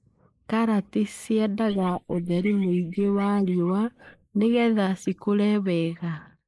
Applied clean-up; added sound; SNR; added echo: neural mask model Resemble Enhance denoiser.